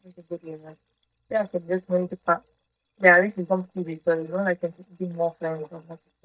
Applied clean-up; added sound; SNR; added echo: neural mask model DeepFilterNet 3.